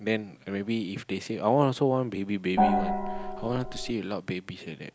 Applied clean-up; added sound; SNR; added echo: none; Gong; -2 dB; none.